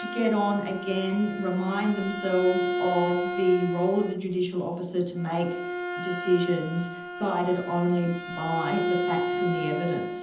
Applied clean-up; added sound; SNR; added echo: none; Bowed string instrument; 5 dB; reverberation time 0.8 s.